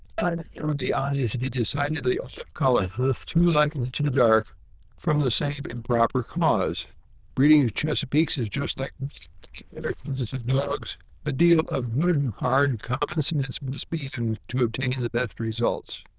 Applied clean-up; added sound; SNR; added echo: neural diffusion model UNIVERSE++.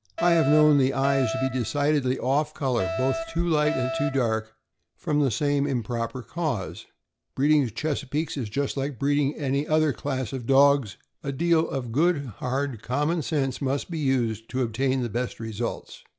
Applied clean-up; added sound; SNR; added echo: none; Alarm; 6 dB; none.